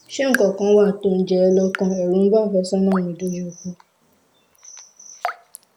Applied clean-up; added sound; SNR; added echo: none; Raindrop / Drip; 15 dB; none.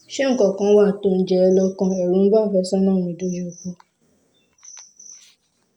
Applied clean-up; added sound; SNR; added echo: none; none; none; none.